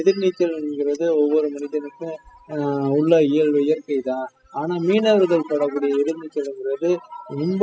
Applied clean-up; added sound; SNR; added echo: classical method spectral subtraction.